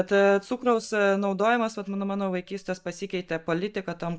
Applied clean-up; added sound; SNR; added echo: neural mask model DeepFilterNet 3.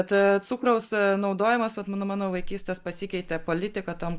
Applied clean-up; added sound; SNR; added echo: neural mask model Resemble Enhance denoiser.